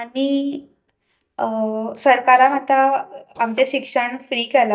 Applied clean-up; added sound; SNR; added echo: neural mask model DeepFilterNet 3.